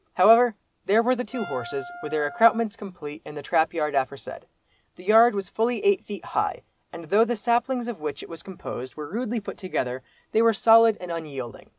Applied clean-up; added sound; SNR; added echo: none; Wind instrument, woodwind instrument; 15 dB; none.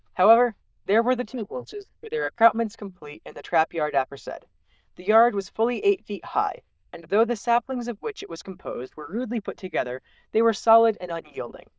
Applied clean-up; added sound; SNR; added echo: neural diffusion model UNIVERSE++.